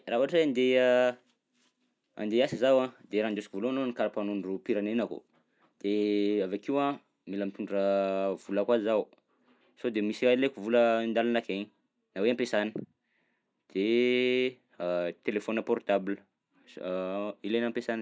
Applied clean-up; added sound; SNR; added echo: none; none; none; none.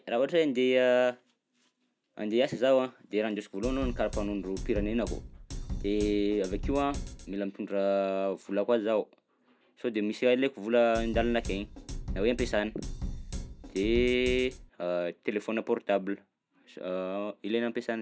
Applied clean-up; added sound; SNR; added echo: none; Drum kit; 7 dB; none.